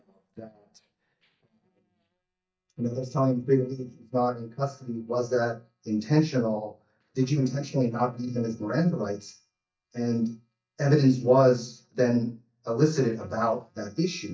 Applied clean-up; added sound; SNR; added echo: neural mask model DeepFilterNet 3.